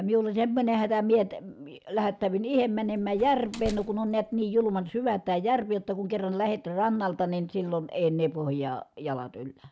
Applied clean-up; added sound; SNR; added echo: none; Slam; 18 dB; none.